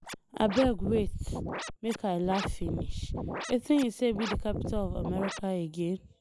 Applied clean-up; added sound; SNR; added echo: none; Scratching (performance technique); 4 dB; none.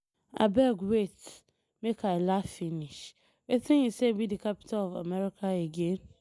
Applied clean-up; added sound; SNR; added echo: none; none; none; none.